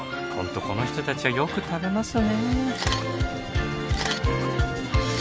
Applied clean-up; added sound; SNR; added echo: none; Scratching (performance technique); 18 dB; none.